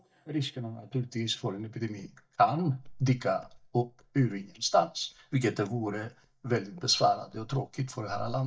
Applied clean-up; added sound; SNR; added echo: neural mask model DeepFilterNet 3.